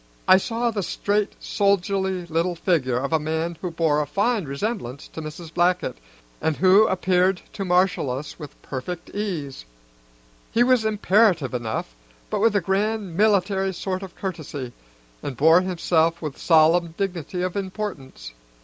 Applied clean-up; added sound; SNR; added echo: none; none; none; none.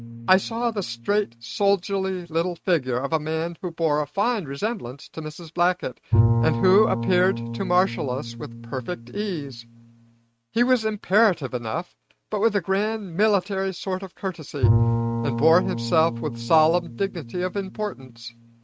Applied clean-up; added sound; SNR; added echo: neural mask model RNNoise.